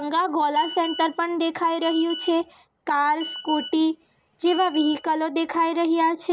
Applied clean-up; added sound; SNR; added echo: none; Telephone; 14 dB; none.